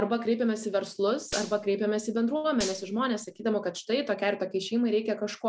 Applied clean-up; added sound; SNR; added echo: none; Gunshot, gunfire; 13 dB; none.